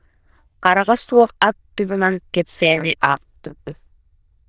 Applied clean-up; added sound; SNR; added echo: neural diffusion model UNIVERSE++.